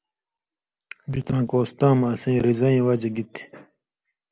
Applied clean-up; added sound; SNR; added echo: none; none; none; none.